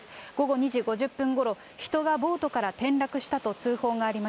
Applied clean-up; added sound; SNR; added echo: none; none; none; none.